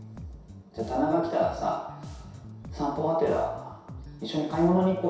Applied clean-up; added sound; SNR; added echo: none; Bass guitar; 15 dB; reverberation time 0.7 s.